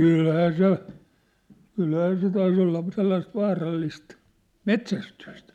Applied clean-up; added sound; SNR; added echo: none; none; none; none.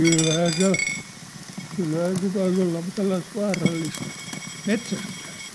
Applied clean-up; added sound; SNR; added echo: none; Fire + Coin (dropping); 6 dB; none.